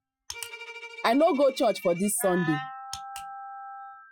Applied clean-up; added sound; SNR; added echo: classical method Wiener filter.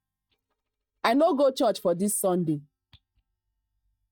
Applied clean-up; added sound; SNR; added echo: neural mask model DeepFilterNet 3.